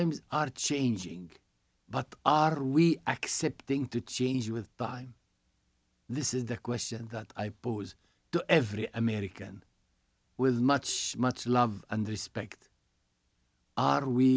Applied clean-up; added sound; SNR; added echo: none; none; none; none.